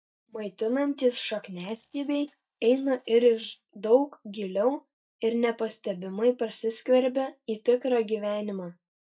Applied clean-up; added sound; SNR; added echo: neural mask model DeepFilterNet 3.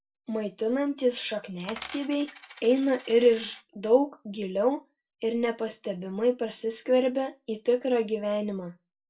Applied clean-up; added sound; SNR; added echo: none; Coin (dropping); 18 dB; reverberation time 0.2 s.